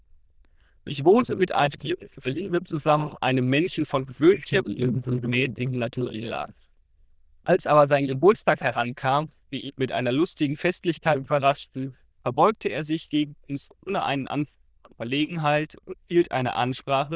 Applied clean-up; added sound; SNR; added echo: neural diffusion model UNIVERSE++.